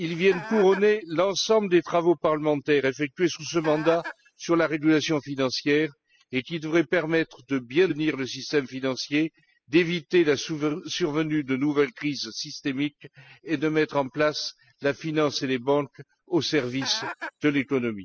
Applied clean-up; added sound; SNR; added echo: classical method spectral subtraction.